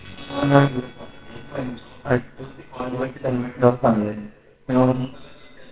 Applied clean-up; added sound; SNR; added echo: neural separator model SepFormer WHAMR!.